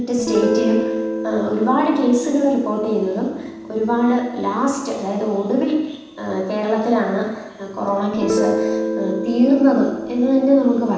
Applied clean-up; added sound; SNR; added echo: none; Guitar; 7 dB; reverberation time 1.1 s.